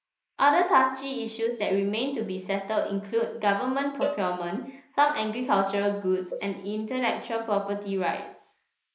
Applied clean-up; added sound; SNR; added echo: neural mask model Resemble Enhance denoiser.